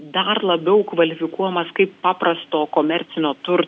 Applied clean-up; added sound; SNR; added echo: none; none; none; none.